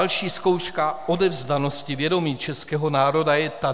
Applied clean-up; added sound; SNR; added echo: none; Breathing; 19 dB; none.